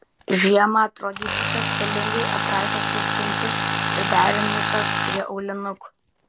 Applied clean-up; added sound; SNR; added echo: none; Tools; -1 dB; none.